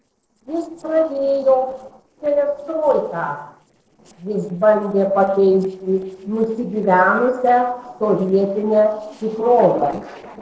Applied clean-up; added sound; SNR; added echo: neural separator model SepFormer DNS4.